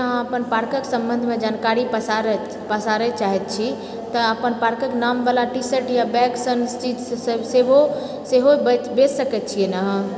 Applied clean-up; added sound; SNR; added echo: none; none; none; none.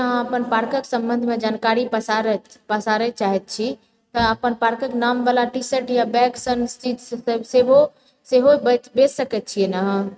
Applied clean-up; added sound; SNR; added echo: neural mask model RNNoise.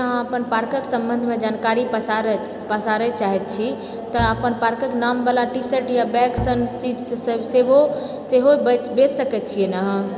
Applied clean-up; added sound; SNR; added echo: none; Bowed string instrument; 11 dB; none.